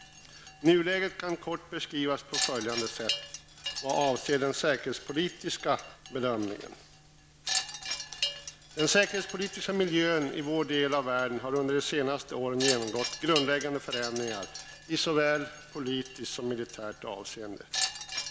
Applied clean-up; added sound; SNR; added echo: none; Wind chime; 8 dB; none.